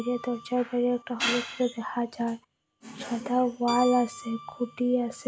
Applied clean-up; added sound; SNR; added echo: none; Keyboard (musical); 17 dB; none.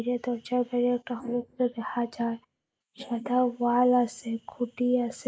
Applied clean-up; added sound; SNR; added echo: neural mask model Resemble Enhance denoiser.